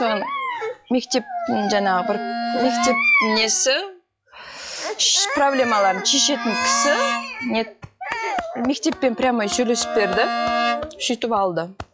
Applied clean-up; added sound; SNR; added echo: classical method log-MMSE.